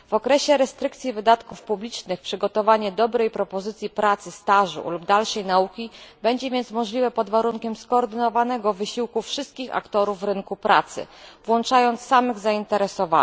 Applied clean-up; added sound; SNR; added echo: none; none; none; none.